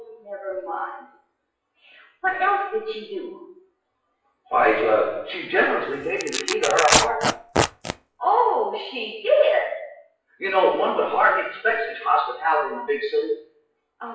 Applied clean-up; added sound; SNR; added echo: classical method WPE with log-MMSE.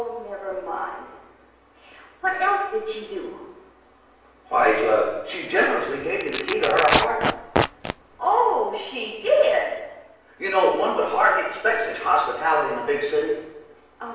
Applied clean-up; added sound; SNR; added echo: none; Tearing; 1 dB; reverberation time 0.9 s.